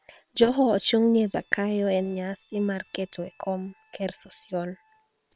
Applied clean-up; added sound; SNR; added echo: neural separator model SepFormer WHAM!.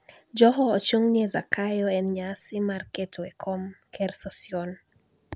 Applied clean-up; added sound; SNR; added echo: none; none; none; none.